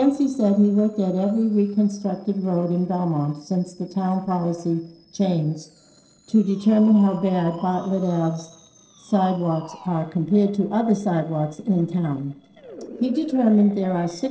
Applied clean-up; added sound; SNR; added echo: neural separator model SepFormer DNS4.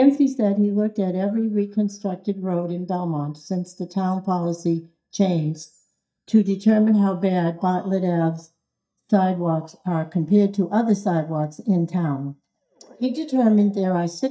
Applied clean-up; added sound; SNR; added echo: neural mask model DeepFilterNet 3.